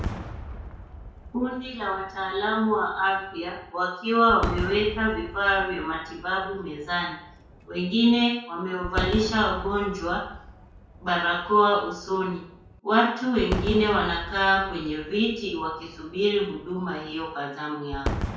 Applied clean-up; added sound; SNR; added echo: none; Fireworks; 11 dB; reverberation time 0.5 s.